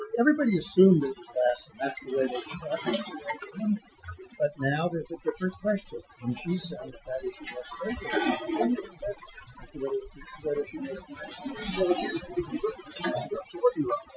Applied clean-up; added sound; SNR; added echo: classical method Wiener filter.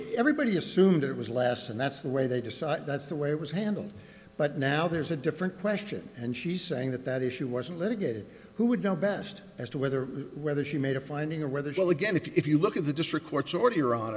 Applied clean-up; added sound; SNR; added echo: none; none; none; none.